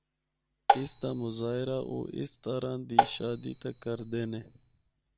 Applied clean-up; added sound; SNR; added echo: none; Marimba, xylophone; -4 dB; none.